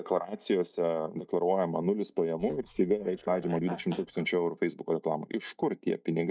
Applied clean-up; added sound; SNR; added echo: neural mask model DeepFilterNet 3.